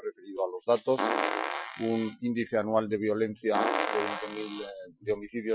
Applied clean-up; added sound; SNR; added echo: classical method Wiener filter.